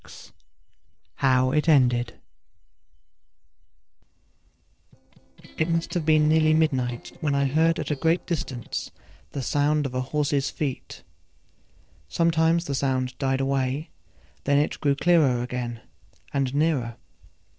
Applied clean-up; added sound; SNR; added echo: neural separator model SepFormer DNS4.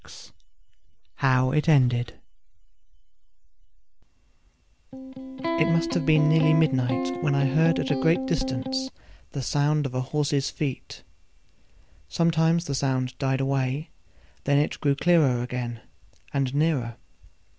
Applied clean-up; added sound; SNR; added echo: none; Electric guitar; 3 dB; none.